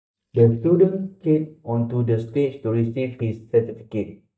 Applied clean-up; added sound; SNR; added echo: neural mask model DeepFilterNet 3.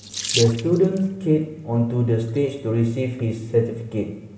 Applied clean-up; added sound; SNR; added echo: none; Sink (filling or washing) / Water tap, faucet; 13 dB; reverberation time 1.0 s.